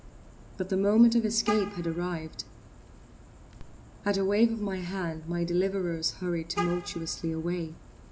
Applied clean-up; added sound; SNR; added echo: none; Vehicle horn, car horn, honking; 14 dB; none.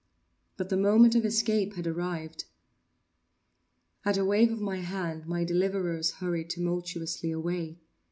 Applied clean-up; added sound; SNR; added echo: none; none; none; none.